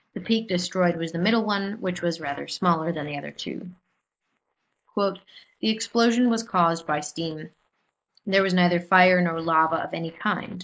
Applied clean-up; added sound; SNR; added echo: neural mask model Resemble Enhance denoiser.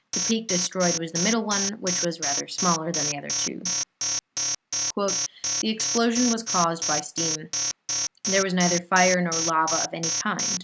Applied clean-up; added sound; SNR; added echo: none; Alarm; 1 dB; none.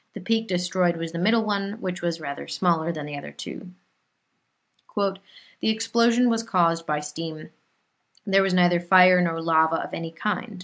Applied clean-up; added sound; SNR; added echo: none; none; none; none.